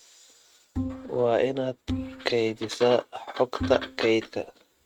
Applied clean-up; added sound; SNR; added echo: neural mask model RNNoise.